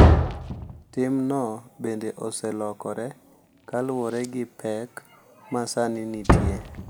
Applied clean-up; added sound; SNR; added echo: none; Slam; -4 dB; none.